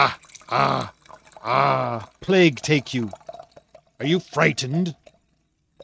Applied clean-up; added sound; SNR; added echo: neural mask model RNNoise.